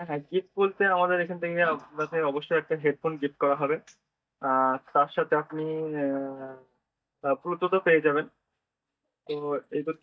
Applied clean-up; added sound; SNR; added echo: neural mask model DeepFilterNet 3.